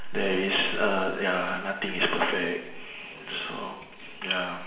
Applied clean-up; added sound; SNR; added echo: none; none; none; reverberation time 1.0 s.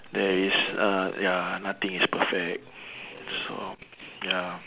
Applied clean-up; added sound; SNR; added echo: none; none; none; none.